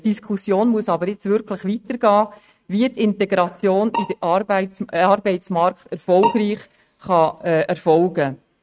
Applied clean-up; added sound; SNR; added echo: neural mask model RNNoise.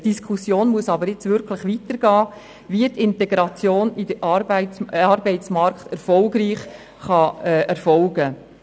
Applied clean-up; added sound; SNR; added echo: none; none; none; none.